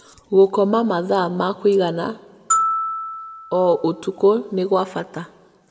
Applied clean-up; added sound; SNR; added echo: none; Glockenspiel; 6 dB; reverberation time 0.9 s.